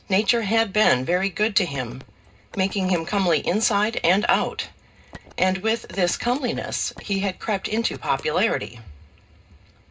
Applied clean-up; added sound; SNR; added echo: none; Telephone; 19 dB; reverberation time 0.2 s.